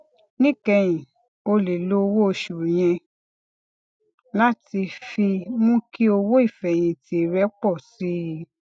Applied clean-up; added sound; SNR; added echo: none; none; none; none.